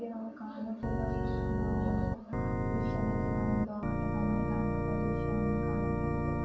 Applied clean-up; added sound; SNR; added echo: none; Organ; -5 dB; reverberation time 0.2 s.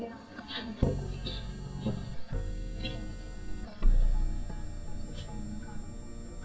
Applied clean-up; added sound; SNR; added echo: neural mask model DeepFilterNet 3.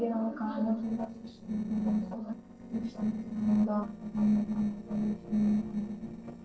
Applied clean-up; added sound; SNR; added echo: neural separator model SepFormer DNS4.